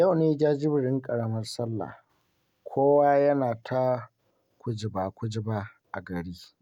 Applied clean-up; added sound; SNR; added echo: none; none; none; none.